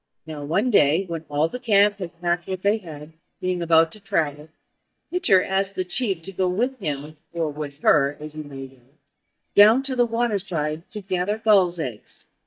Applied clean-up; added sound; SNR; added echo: neural mask model DeepFilterNet 3.